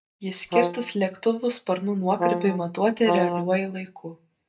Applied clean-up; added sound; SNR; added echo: neural mask model DeepFilterNet 3.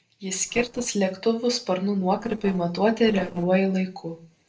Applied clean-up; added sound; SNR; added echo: neural separator model SepFormer DNS4.